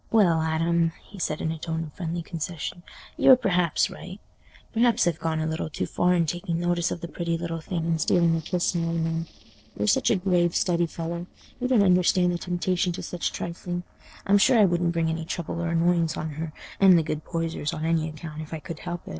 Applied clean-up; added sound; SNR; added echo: neural separator model SepFormer DNS4.